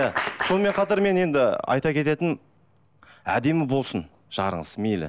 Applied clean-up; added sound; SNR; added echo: none; none; none; none.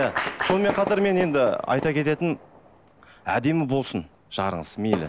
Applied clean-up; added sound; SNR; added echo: none; Fireworks; 12 dB; none.